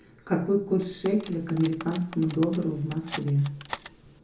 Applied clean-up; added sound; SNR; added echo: none; Cutlery, silverware; 14 dB; reverberation time 0.6 s.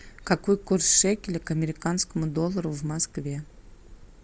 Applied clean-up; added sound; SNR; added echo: none; none; none; none.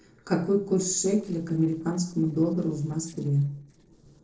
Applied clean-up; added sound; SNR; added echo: neural separator model SepFormer DNS4.